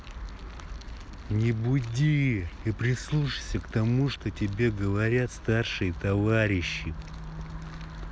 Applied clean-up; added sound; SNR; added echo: none; none; none; none.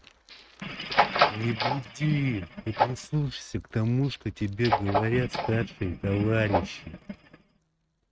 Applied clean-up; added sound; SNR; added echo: neural mask model RNNoise.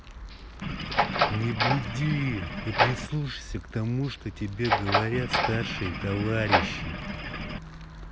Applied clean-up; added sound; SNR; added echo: none; Door + Engine / Boat, Water vehicle; -1 dB; none.